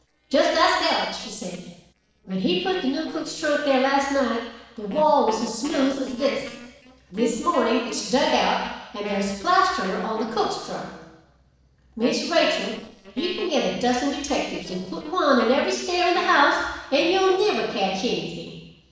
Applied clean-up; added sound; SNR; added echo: neural separator model SepFormer DNS4.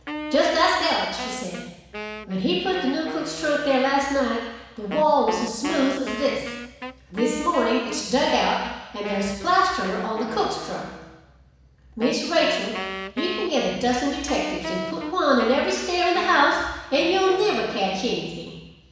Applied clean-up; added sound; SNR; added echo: none; Wind instrument, woodwind instrument; 11 dB; reverberation time 1.1 s.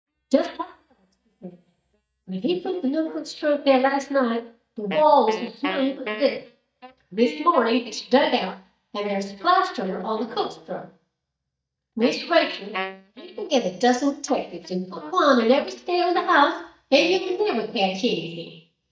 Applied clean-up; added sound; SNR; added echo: neural mask model DeepFilterNet 3.